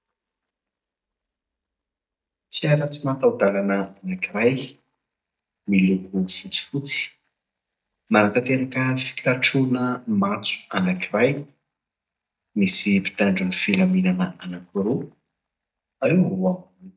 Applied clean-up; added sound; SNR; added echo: neural mask model DeepFilterNet 3.